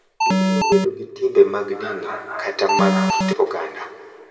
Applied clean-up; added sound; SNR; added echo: none; Alarm; -4 dB; reverberation time 1.7 s.